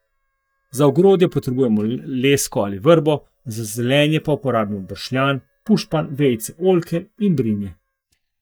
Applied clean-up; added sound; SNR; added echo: neural mask model DeepFilterNet 3.